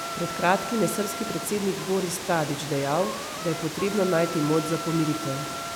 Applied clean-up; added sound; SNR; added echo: none; Wind instrument, woodwind instrument + Water; 7 dB; none.